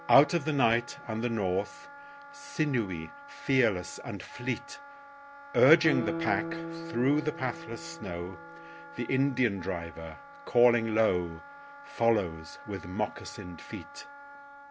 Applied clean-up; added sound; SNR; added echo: none; Guitar + Wind instrument, woodwind instrument; 13 dB; none.